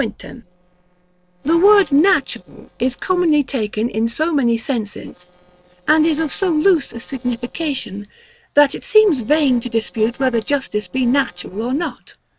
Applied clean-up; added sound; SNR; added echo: neural separator model SepFormer DNS4.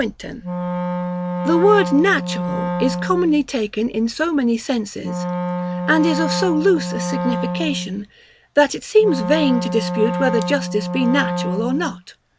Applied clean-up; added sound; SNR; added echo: none; Wind instrument, woodwind instrument; 4 dB; none.